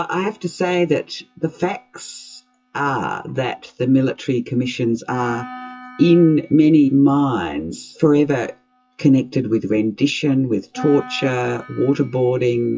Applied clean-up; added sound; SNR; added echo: classical method WPE with log-MMSE.